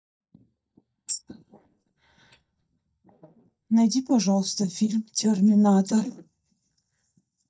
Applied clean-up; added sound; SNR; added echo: neural mask model DeepFilterNet 3.